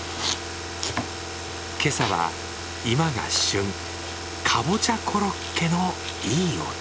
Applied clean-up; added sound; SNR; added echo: none; Car; 6 dB; none.